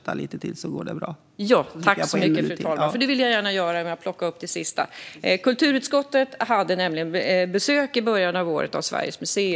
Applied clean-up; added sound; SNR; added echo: none; none; none; none.